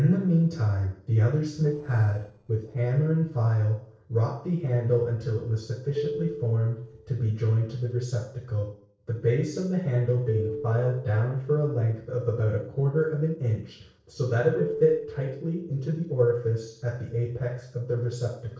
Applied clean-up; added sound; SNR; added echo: neural separator model SepFormer DNS4.